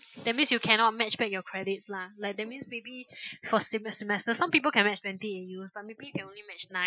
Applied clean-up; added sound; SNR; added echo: classical method Wiener filter.